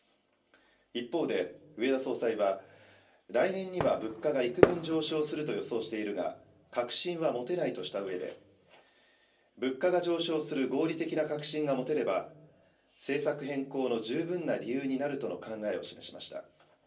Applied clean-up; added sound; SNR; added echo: none; Fireworks; 1 dB; reverberation time 0.3 s.